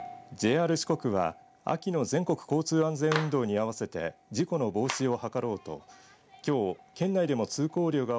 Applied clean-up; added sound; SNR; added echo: none; Clapping; 16 dB; none.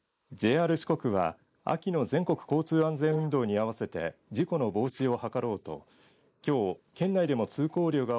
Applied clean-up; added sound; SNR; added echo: neural mask model Resemble Enhance denoiser.